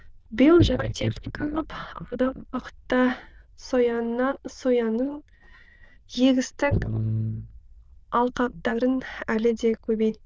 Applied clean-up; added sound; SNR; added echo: neural diffusion model UNIVERSE++.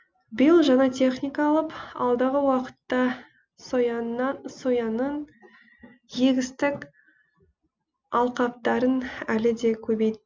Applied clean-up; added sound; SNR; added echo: none; none; none; none.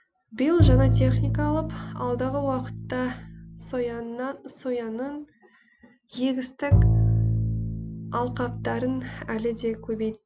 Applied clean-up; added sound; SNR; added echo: none; Bowed string instrument; -4 dB; none.